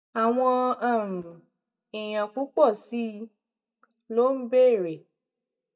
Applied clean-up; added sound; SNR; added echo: neural mask model DeepFilterNet 3.